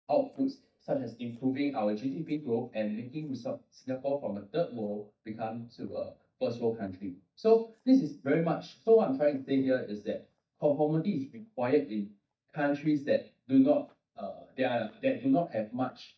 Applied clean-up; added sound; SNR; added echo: neural mask model DeepFilterNet 3.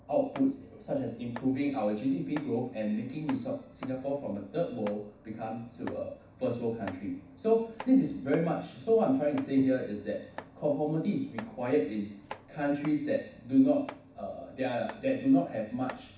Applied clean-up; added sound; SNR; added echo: none; Domestic sounds, home sounds; 20 dB; reverberation time 0.6 s.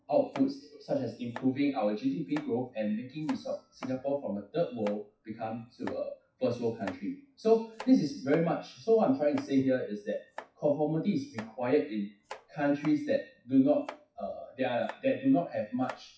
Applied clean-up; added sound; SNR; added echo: classical method WPE with log-MMSE.